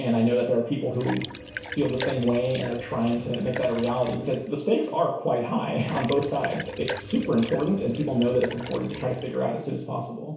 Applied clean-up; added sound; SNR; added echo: none; Liquid; 11 dB; reverberation time 0.6 s.